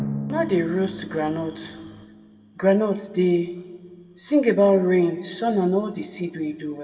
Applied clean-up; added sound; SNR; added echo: none; Drum; 14 dB; reverberation time 1.4 s.